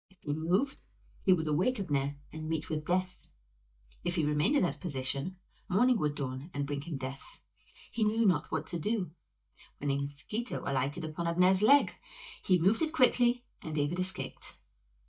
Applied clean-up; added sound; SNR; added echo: neural mask model DeepFilterNet 3.